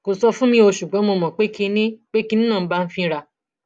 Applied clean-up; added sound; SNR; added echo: none; none; none; none.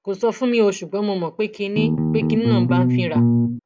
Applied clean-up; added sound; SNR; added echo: none; Bass guitar; -5 dB; none.